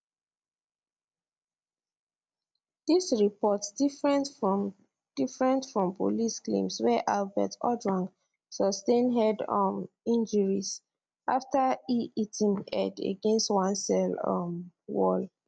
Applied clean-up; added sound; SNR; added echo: none; none; none; none.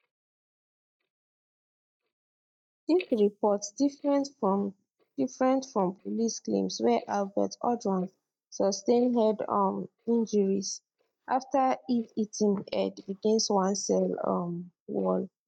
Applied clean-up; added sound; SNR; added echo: neural mask model DeepFilterNet 3.